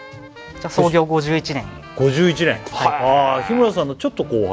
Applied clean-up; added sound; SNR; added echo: none; none; none; none.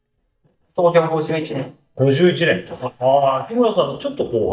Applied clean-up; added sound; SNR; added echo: neural mask model DeepFilterNet 3.